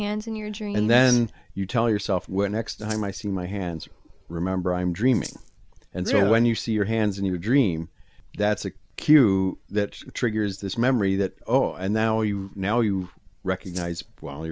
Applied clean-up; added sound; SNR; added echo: none; Rattle (instrument); 18 dB; none.